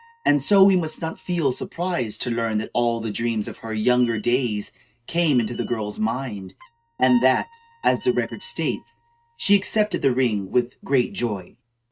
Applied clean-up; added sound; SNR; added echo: neural mask model RNNoise.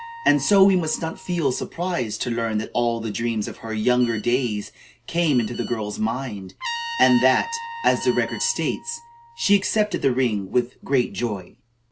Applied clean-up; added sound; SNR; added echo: none; Trumpet + Telephone; 15 dB; none.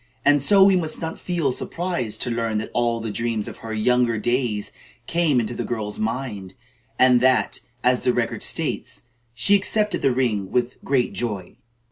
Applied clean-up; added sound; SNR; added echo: none; none; none; none.